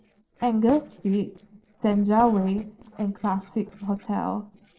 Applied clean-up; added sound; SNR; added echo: neural separator model SepFormer DNS4.